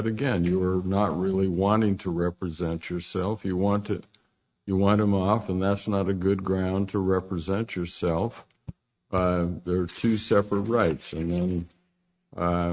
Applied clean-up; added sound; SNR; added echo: neural mask model RNNoise.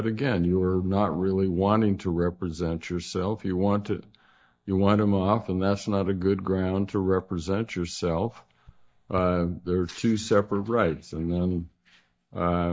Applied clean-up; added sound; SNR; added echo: neural mask model DeepFilterNet 3.